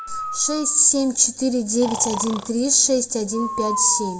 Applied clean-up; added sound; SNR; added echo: none; Breathing; 11 dB; reverberation time 0.3 s.